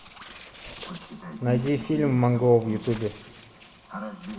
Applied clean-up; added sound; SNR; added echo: none; Bird; 18 dB; reverberation time 1.1 s.